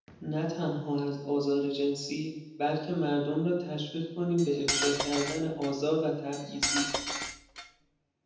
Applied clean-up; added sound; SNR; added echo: none; Cutlery, silverware; 4 dB; reverberation time 0.9 s.